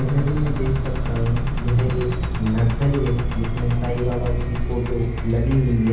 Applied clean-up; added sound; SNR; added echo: none; Engine; 1 dB; reverberation time 0.9 s.